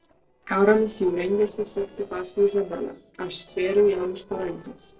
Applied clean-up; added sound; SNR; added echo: neural separator model SepFormer DNS4.